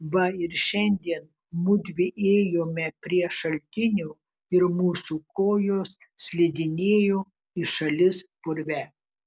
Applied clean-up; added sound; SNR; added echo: none; none; none; none.